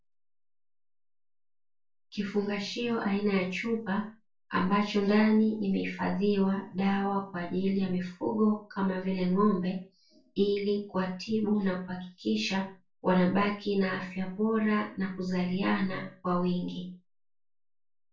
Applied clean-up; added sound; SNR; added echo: none; none; none; reverberation time 0.3 s.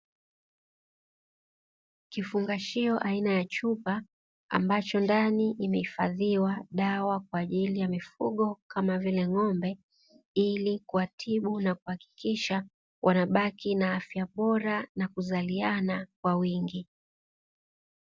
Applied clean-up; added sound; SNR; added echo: none; none; none; none.